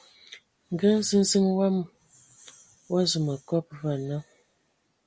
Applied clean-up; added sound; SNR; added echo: none; none; none; none.